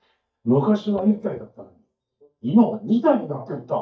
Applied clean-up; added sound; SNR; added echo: neural mask model DeepFilterNet 3.